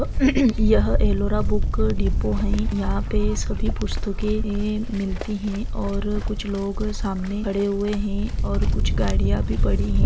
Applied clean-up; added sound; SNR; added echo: none; Livestock, farm animals, working animals; -3 dB; none.